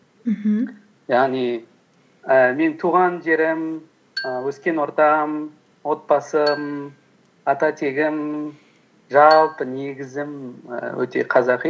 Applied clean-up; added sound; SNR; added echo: none; Marimba, xylophone; 17 dB; none.